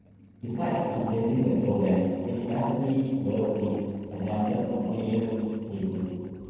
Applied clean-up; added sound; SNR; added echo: neural separator model SepFormer DNS4.